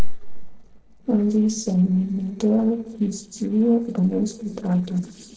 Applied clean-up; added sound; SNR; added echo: neural separator model SepFormer DNS4.